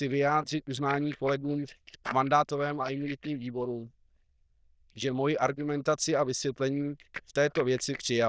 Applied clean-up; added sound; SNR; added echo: neural diffusion model UNIVERSE++.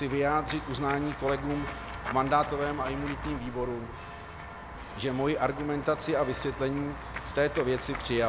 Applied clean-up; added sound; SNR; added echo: none; Walk, footsteps / Run / Bell; 9 dB; none.